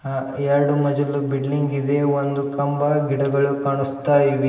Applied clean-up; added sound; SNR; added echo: none; none; none; reverberation time 1.3 s.